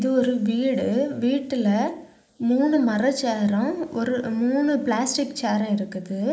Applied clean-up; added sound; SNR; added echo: neural mask model Resemble Enhance denoiser.